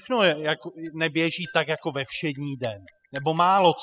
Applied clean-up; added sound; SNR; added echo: classical method spectral subtraction.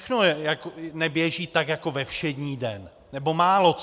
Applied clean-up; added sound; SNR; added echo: none; none; none; none.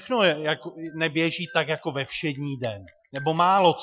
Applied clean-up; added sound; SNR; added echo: classical method Wiener filter.